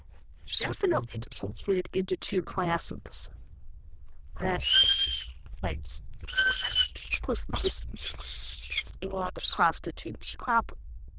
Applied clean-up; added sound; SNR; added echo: neural diffusion model UNIVERSE++.